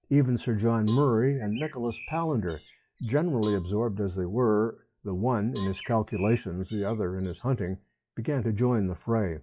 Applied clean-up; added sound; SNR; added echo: classical method log-MMSE.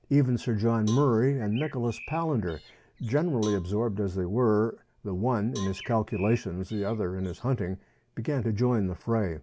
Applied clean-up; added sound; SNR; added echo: none; Cowbell + Bird; 20 dB; none.